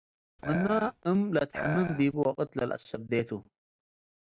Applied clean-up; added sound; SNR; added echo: neural mask model RNNoise.